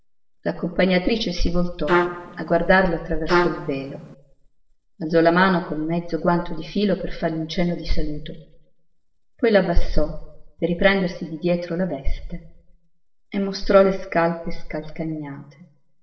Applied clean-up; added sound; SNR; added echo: neural separator model SepFormer DNS4.